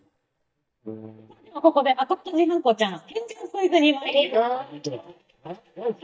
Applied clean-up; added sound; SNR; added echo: neural mask model DeepFilterNet 3.